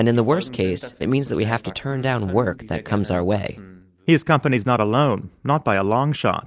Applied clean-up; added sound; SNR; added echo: none; none; none; none.